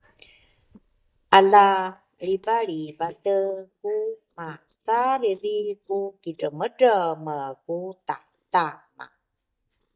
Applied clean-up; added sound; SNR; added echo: neural mask model DeepFilterNet 3.